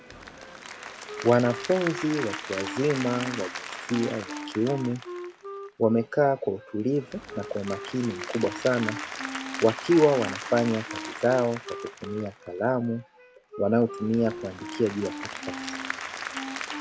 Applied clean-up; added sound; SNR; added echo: none; Wind instrument, woodwind instrument + Applause / Crowd; 9 dB; none.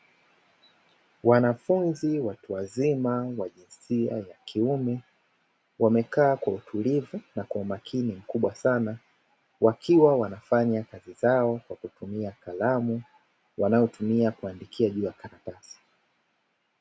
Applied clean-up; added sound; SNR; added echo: none; none; none; none.